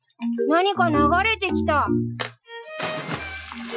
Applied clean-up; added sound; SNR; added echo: classical method Wiener filter.